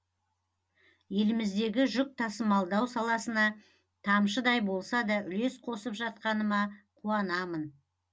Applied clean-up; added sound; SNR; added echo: none; none; none; none.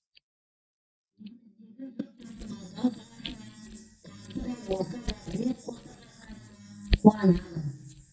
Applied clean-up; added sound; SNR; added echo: neural mask model DeepFilterNet 3.